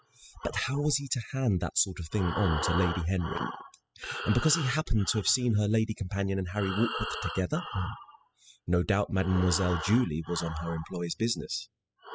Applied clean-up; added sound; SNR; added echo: classical method spectral subtraction.